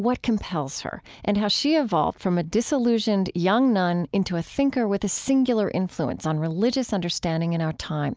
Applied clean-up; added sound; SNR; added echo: none; none; none; none.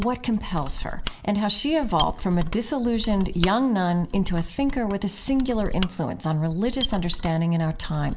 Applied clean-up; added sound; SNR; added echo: none; Mechanisms; 7 dB; reverberation time 0.5 s.